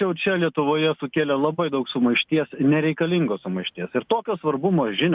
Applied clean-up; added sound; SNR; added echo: none; none; none; none.